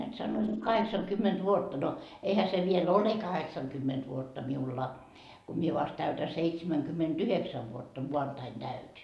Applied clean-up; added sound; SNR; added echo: neural mask model Resemble Enhance denoiser.